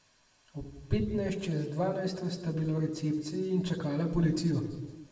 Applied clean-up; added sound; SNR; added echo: none; none; none; reverberation time 1.2 s.